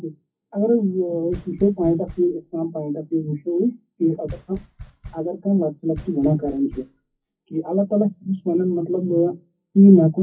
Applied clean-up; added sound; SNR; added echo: classical method WPE with log-MMSE.